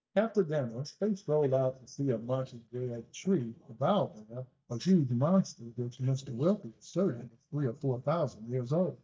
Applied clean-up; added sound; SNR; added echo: neural mask model DeepFilterNet 3.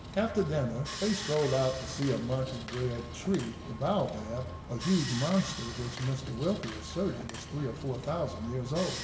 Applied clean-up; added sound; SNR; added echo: none; Sawing; 9 dB; reverberation time 1.1 s.